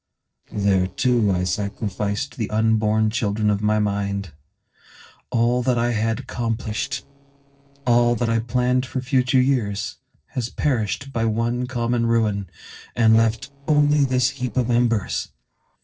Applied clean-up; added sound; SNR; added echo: neural separator model SepFormer DNS4.